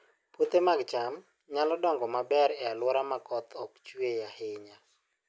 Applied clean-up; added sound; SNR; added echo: none; none; none; none.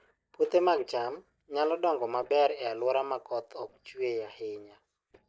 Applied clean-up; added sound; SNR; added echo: neural separator model SepFormer DNS4.